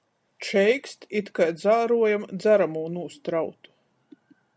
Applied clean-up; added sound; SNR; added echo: none; none; none; none.